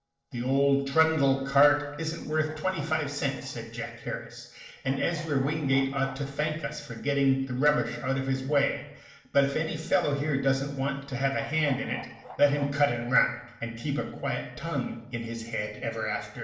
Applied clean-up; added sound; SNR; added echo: neural separator model SepFormer DNS4.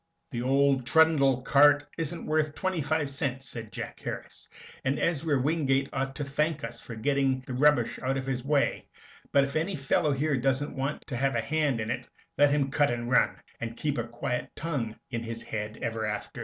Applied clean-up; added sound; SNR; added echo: none; none; none; none.